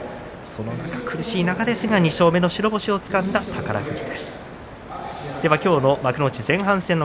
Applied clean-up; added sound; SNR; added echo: none; none; none; none.